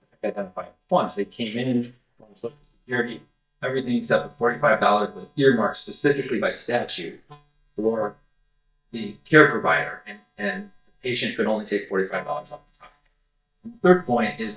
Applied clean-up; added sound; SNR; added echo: neural mask model DeepFilterNet 3.